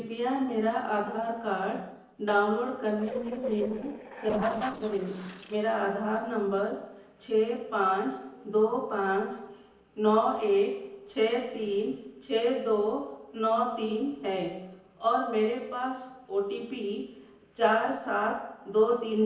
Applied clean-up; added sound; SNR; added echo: neural separator model SepFormer DNS4.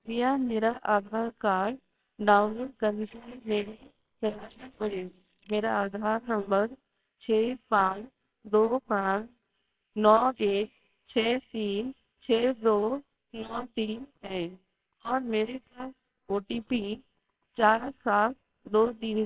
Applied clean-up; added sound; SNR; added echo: neural separator model SepFormer WHAMR!.